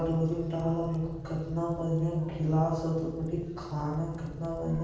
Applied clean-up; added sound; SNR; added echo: none; Fire; 13 dB; reverberation time 1.2 s.